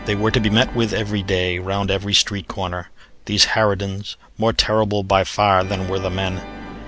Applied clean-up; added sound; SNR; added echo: none; Organ; 17 dB; none.